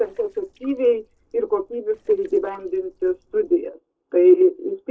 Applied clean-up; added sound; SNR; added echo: neural separator model SepFormer DNS4.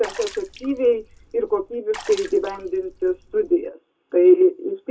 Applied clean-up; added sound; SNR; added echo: none; Water / Splash, splatter; 20 dB; reverberation time 0.2 s.